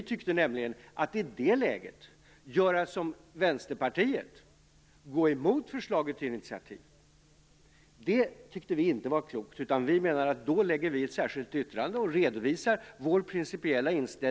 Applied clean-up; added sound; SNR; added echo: none; none; none; none.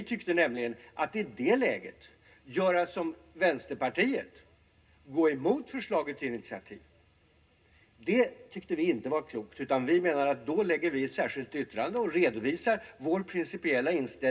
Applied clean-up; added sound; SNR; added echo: none; none; none; reverberation time 0.2 s.